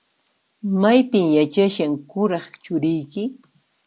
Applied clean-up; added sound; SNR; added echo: none; none; none; none.